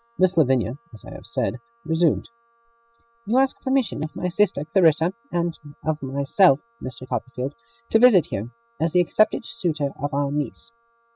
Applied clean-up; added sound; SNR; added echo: classical method spectral subtraction.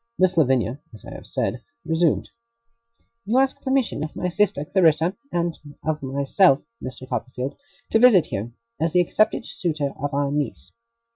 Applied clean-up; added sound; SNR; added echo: classical method Wiener filter.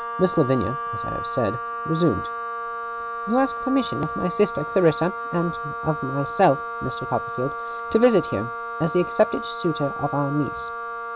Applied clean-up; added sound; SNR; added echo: none; Wind instrument, woodwind instrument; 6 dB; none.